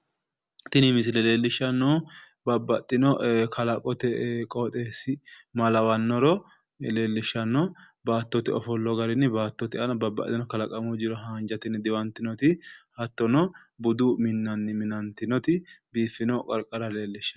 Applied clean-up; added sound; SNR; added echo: none; none; none; none.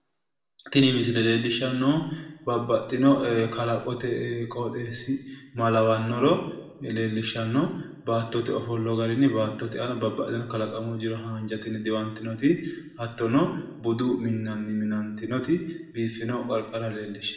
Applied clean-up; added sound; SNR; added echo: none; none; none; reverberation time 0.7 s.